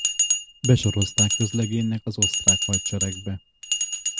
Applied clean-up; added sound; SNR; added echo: none; Bell; -1 dB; none.